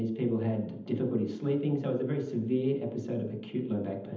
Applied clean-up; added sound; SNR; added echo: none; none; none; reverberation time 0.8 s.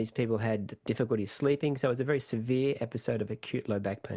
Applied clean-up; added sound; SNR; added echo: none; none; none; none.